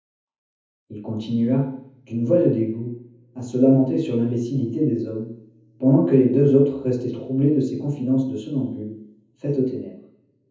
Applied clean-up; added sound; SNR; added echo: none; none; none; reverberation time 0.7 s.